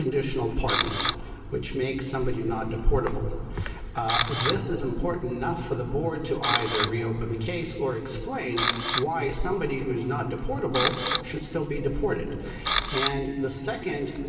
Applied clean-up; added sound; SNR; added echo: none; Camera; 2 dB; reverberation time 2.6 s.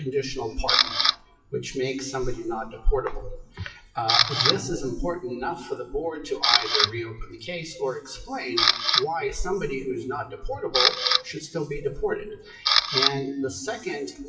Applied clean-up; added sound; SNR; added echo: classical method WPE with log-MMSE.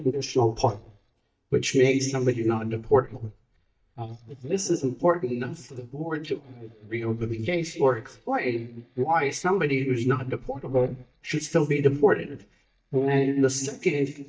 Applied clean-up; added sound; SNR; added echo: neural mask model DeepFilterNet 3.